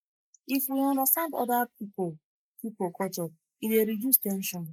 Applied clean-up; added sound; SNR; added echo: neural mask model Resemble Enhance denoiser.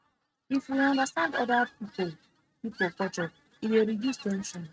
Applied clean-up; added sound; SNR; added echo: neural mask model RNNoise.